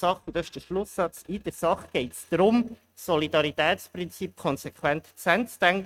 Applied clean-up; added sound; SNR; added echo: neural mask model RNNoise.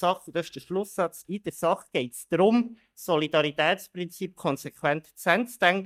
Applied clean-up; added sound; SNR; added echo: neural mask model DeepFilterNet 3.